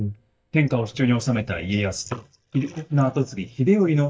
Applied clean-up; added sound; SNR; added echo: neural mask model DeepFilterNet 3.